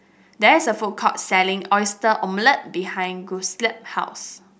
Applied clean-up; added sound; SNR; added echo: none; none; none; none.